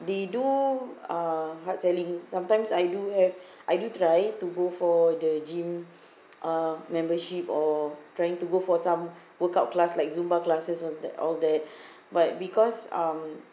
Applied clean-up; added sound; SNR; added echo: none; none; none; none.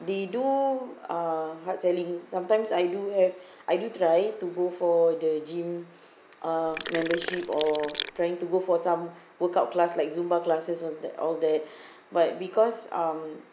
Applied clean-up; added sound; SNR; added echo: none; Sink (filling or washing); 6 dB; none.